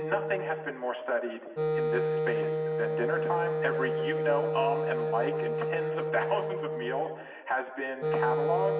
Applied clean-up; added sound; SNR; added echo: none; Wind instrument, woodwind instrument; -2 dB; reverberation time 1.4 s.